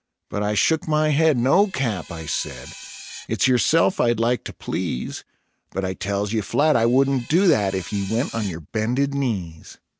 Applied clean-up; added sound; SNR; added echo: none; Screech; 19 dB; none.